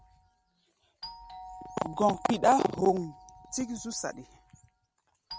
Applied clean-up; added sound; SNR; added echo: none; Doorbell; 18 dB; none.